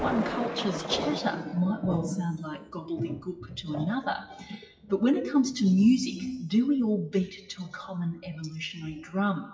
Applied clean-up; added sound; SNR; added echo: classical method WPE with log-MMSE.